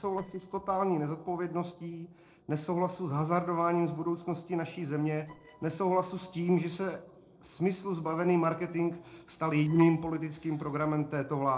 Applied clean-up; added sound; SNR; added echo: neural separator model SepFormer DNS4.